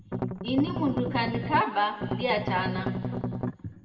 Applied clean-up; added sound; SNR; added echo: none; Strum; 2 dB; reverberation time 1.7 s.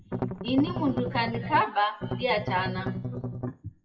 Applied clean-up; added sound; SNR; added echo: classical method WPE with log-MMSE.